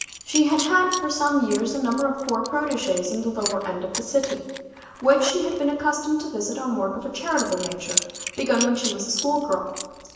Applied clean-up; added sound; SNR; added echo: none; Coin (dropping) / Zipper (clothing); 10 dB; reverberation time 1.0 s.